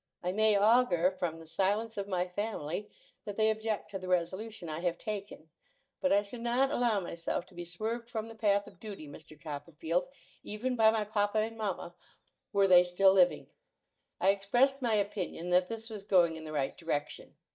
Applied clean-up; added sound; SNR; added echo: neural mask model DeepFilterNet 3.